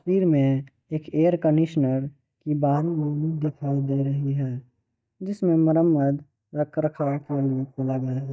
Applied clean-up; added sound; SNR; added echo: neural mask model DeepFilterNet 3.